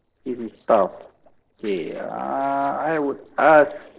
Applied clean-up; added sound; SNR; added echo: neural separator model SepFormer DNS4.